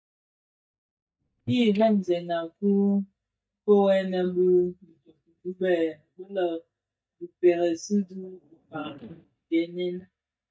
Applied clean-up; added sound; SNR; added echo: neural mask model DeepFilterNet 3.